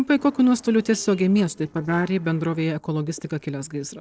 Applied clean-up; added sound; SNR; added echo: neural separator model SepFormer DNS4.